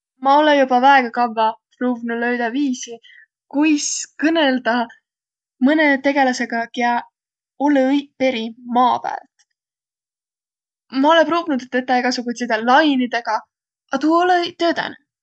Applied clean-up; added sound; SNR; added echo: none; none; none; none.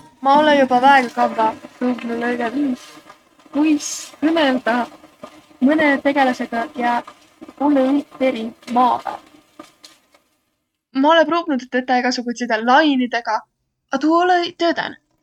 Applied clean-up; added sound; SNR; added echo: neural mask model RNNoise.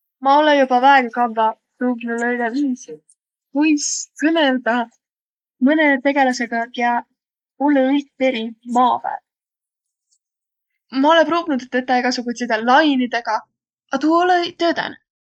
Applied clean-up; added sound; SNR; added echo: neural mask model Resemble Enhance denoiser.